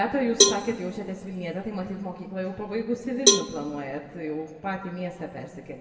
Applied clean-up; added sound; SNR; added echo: none; Cowbell; -3 dB; reverberation time 1.8 s.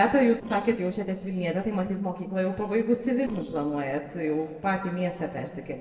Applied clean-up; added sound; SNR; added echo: neural separator model SepFormer DNS4.